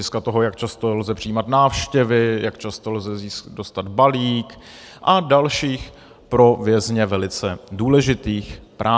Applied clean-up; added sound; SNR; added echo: none; none; none; none.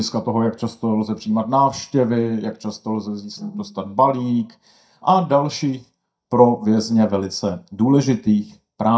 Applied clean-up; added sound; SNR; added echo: neural mask model DeepFilterNet 3.